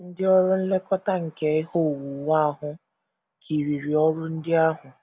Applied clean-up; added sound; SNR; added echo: none; none; none; none.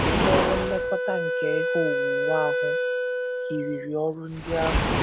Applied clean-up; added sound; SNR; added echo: none; Wind instrument, woodwind instrument + Waves, surf; -4 dB; none.